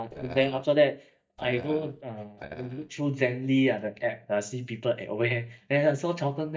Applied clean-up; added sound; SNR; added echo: neural mask model DeepFilterNet 3.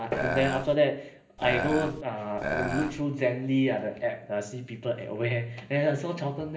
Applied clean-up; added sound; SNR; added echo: none; Burping, eructation; 3 dB; reverberation time 0.5 s.